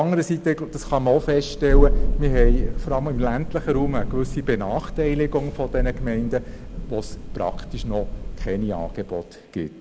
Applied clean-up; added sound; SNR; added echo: none; Thunder; 0 dB; none.